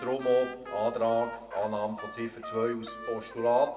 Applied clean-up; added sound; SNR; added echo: none; Trumpet; 13 dB; reverberation time 1.3 s.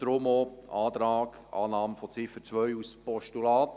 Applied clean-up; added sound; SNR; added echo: none; none; none; none.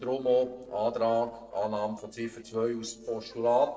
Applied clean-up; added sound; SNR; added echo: neural separator model SepFormer DNS4.